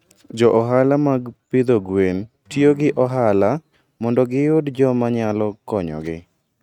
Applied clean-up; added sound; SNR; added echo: neural mask model RNNoise.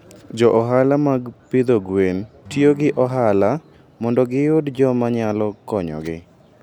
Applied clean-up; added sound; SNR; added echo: none; Acoustic guitar / Strum; 20 dB; none.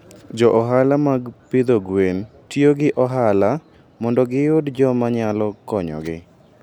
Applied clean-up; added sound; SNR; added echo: none; none; none; none.